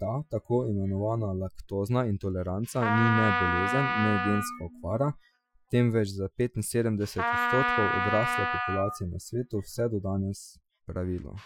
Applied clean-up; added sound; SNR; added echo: classical method Wiener filter.